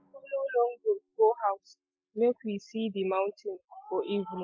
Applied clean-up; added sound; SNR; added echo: classical method Wiener filter.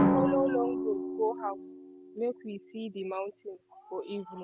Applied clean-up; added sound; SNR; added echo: none; Drum; -2 dB; none.